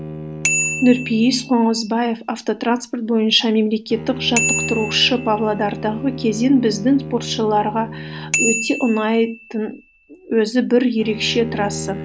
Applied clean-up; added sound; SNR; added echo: none; Bowed string instrument + Bicycle bell; 8 dB; none.